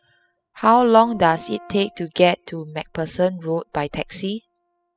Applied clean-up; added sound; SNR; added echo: classical method spectral subtraction.